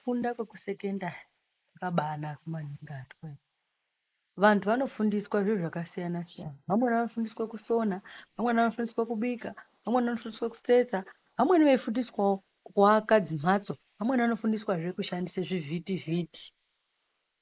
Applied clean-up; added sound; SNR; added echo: neural mask model Resemble Enhance denoiser.